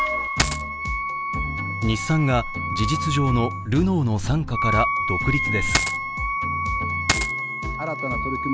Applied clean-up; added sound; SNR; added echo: none; Coin (dropping) + Wind instrument, woodwind instrument; 2 dB; none.